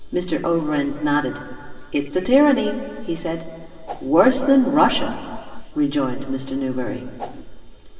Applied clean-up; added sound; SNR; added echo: none; Whoosh, swoosh, swish; 13 dB; reverberation time 2.0 s.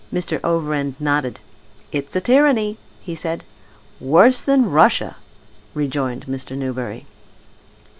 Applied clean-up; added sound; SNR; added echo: none; none; none; none.